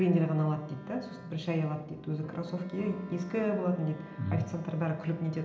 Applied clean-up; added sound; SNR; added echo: none; Wind instrument, woodwind instrument; 18 dB; reverberation time 0.9 s.